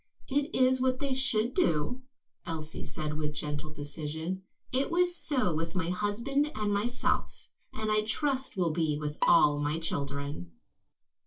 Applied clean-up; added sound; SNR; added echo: neural separator model SepFormer DNS4.